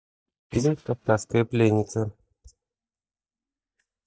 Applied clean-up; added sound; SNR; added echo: neural mask model DeepFilterNet 3.